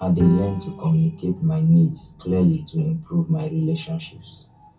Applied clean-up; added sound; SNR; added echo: none; Bowed string instrument; 14 dB; reverberation time 0.3 s.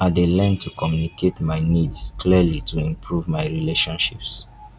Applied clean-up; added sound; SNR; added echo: none; none; none; none.